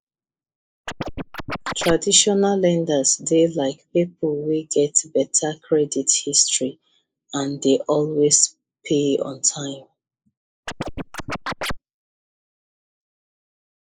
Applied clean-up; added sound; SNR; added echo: neural mask model Resemble Enhance denoiser.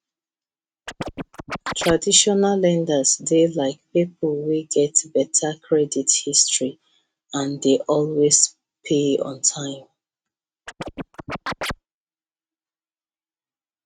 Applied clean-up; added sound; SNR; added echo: neural mask model RNNoise.